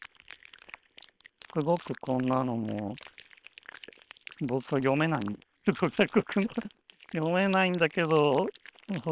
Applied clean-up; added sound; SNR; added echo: neural separator model SepFormer WHAM!.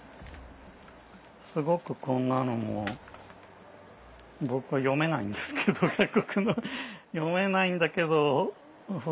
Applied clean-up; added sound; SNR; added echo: none; none; none; none.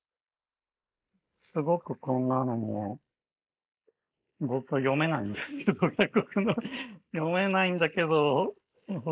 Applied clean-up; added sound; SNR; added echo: neural mask model Resemble Enhance denoiser.